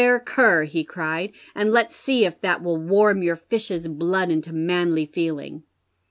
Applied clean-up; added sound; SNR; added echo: none; none; none; none.